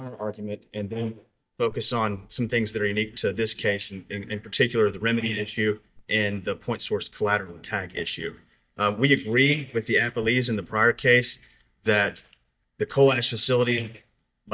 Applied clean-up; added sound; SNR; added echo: neural mask model DeepFilterNet 3.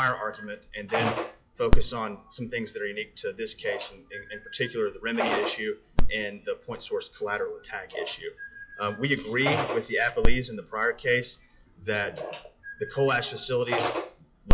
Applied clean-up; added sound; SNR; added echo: classical method WPE with log-MMSE.